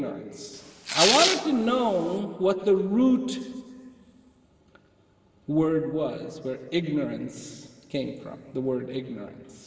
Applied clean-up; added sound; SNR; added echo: none; Tearing; 0 dB; reverberation time 2.8 s.